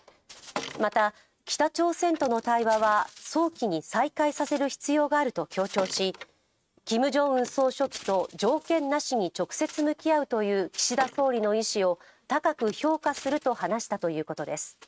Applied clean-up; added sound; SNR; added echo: neural mask model RNNoise.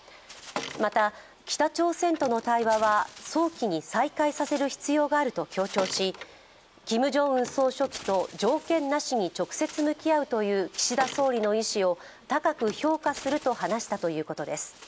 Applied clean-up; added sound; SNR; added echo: none; Bird; 17 dB; none.